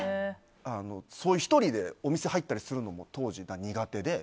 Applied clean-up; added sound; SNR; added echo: none; none; none; none.